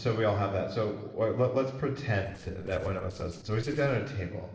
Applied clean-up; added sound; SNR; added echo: neural separator model SepFormer DNS4.